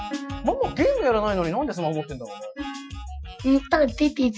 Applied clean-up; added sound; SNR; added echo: classical method Wiener filter.